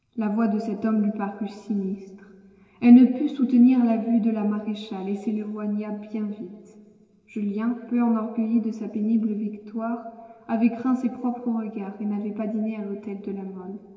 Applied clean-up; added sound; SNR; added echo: none; none; none; reverberation time 1.9 s.